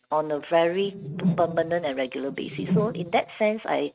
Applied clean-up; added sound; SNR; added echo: neural mask model RNNoise.